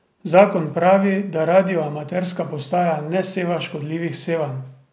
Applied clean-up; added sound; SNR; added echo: none; none; none; none.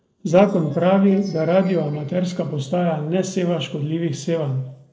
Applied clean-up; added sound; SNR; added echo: neural separator model SepFormer DNS4.